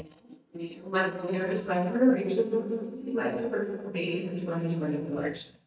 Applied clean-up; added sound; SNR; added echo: neural mask model DeepFilterNet 3.